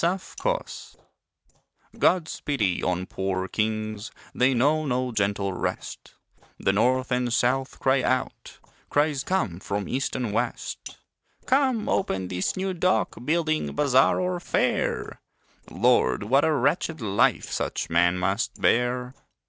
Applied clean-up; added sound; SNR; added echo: neural separator model SepFormer DNS4.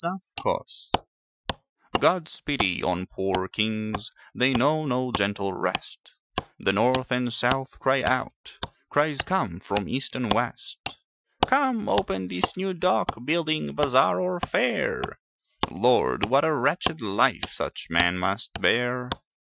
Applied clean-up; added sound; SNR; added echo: classical method Wiener filter.